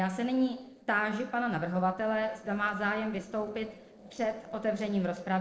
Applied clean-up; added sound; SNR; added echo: neural separator model SepFormer DNS4.